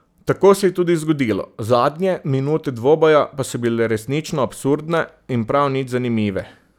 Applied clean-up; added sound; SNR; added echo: none; none; none; none.